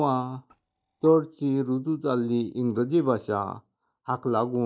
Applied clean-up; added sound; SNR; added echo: neural mask model DeepFilterNet 3.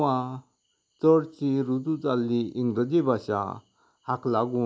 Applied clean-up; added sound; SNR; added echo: none; none; none; none.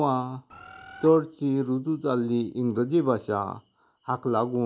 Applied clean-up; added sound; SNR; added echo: none; Bird; 16 dB; none.